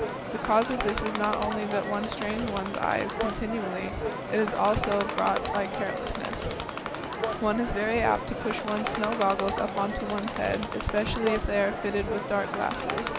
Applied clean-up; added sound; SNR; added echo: none; Crowd; 3 dB; none.